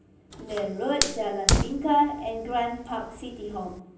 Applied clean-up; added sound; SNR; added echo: none; Fire; 1 dB; reverberation time 0.6 s.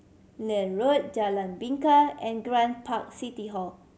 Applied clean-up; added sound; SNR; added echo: none; none; none; none.